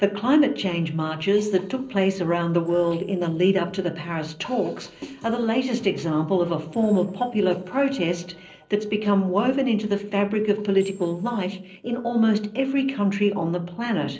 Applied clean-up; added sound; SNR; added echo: neural separator model SepFormer DNS4.